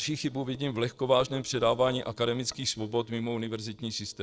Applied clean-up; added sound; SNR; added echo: neural separator model SepFormer DNS4.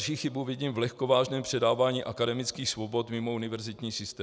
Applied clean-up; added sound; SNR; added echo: none; none; none; none.